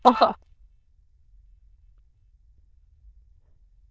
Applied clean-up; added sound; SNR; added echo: neural diffusion model UNIVERSE++.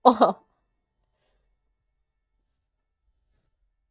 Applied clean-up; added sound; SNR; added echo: neural mask model DeepFilterNet 3.